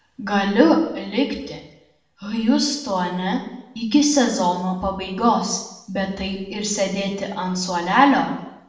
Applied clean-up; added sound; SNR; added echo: none; none; none; reverberation time 0.8 s.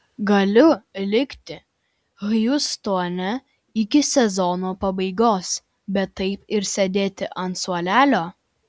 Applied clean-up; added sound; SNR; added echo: none; none; none; none.